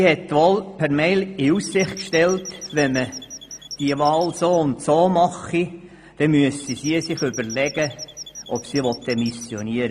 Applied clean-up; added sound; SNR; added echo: none; Squeak / Chirp, tweet; 16 dB; none.